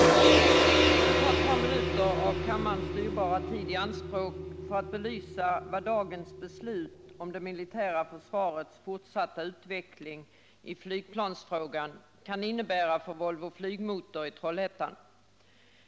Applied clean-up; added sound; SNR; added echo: none; Gong; -4 dB; none.